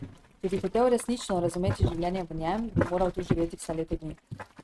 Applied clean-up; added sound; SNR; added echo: neural mask model RNNoise.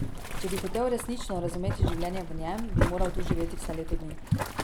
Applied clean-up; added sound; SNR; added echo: none; Boiling; -4 dB; none.